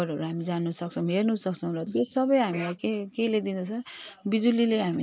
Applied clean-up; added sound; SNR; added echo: neural mask model Resemble Enhance denoiser.